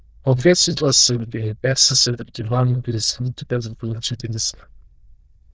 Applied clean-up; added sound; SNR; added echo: neural diffusion model UNIVERSE++.